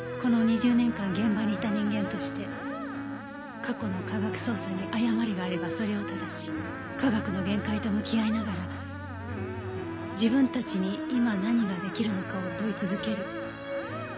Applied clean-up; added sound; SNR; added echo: none; Screech; 14 dB; none.